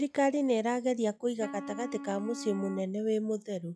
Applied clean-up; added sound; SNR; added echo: classical method log-MMSE.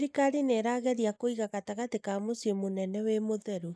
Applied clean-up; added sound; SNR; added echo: neural mask model Resemble Enhance denoiser.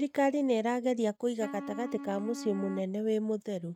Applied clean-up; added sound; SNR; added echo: neural mask model RNNoise.